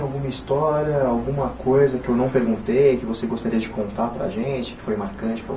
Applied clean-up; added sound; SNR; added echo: none; none; none; none.